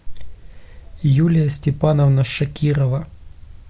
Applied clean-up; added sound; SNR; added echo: none; none; none; none.